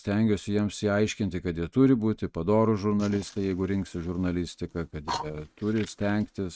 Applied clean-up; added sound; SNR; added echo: neural mask model RNNoise.